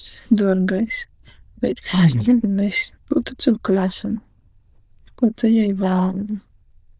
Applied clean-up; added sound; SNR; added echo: neural diffusion model UNIVERSE++.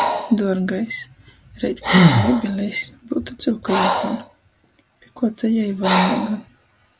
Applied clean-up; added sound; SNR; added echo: none; Breathing; 0 dB; none.